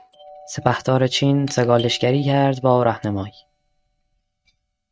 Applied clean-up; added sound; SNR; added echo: neural mask model RNNoise.